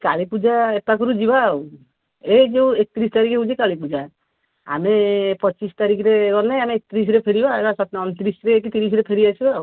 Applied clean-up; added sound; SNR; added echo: none; none; none; none.